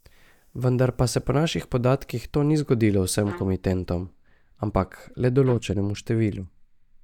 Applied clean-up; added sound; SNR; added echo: neural mask model DeepFilterNet 3.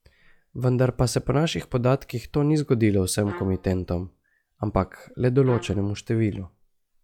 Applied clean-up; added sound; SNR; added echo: classical method log-MMSE.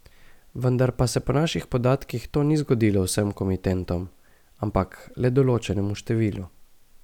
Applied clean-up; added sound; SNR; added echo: none; none; none; none.